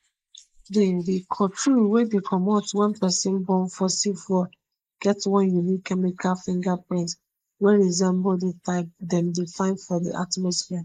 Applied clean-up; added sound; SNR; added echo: neural mask model Resemble Enhance denoiser.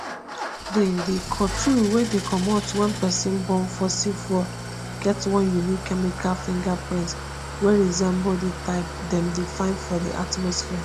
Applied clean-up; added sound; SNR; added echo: none; Idling / Engine starting; 8 dB; none.